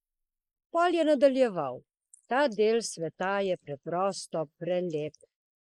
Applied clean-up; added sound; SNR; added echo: neural mask model Resemble Enhance denoiser.